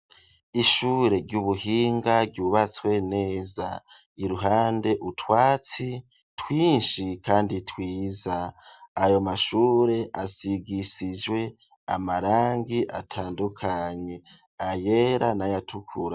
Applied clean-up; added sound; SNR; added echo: none; none; none; none.